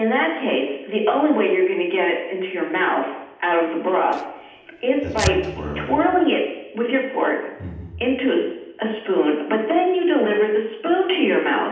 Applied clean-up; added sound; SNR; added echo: none; Tearing; 12 dB; reverberation time 0.8 s.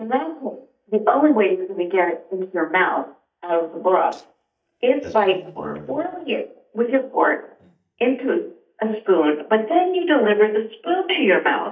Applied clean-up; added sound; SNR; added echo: neural mask model DeepFilterNet 3.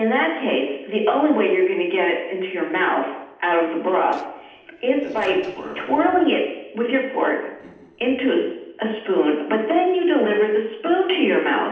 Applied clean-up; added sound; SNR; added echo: neural separator model SepFormer DNS4.